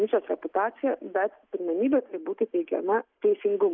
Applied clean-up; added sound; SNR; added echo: neural mask model Resemble Enhance denoiser.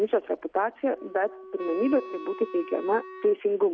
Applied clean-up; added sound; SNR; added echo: none; Wind instrument, woodwind instrument; 15 dB; none.